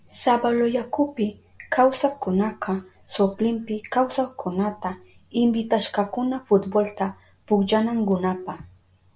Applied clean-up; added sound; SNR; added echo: none; none; none; none.